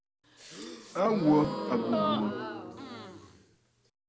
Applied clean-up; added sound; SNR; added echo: none; Gasp; 4 dB; none.